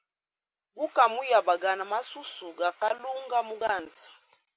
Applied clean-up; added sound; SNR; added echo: none; none; none; none.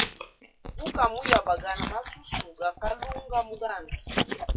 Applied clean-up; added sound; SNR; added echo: classical method WPE with log-MMSE.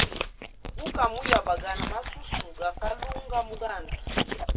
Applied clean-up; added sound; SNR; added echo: none; Chewing, mastication; -1 dB; reverberation time 0.9 s.